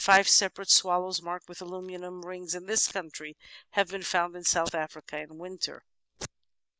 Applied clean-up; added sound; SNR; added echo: neural mask model Resemble Enhance denoiser.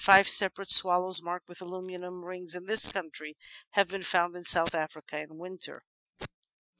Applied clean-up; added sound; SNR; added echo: classical method Wiener filter.